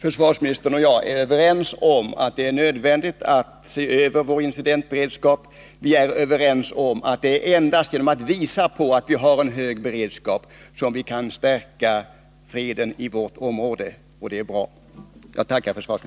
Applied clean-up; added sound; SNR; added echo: none; none; none; none.